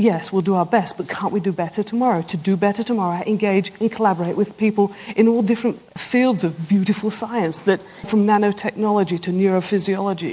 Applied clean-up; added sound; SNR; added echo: none; none; none; none.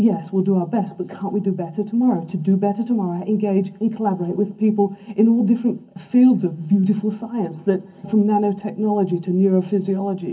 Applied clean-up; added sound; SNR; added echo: none; none; none; reverberation time 0.3 s.